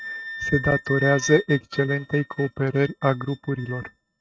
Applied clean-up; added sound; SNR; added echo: neural mask model RNNoise.